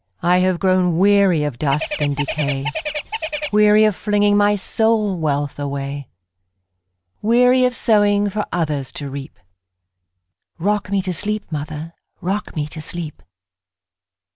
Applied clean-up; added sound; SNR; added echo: none; Bird; 6 dB; none.